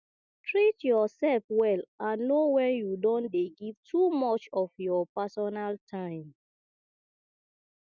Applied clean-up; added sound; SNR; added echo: none; none; none; none.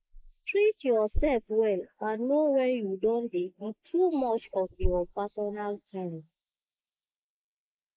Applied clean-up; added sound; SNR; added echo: neural mask model Resemble Enhance denoiser.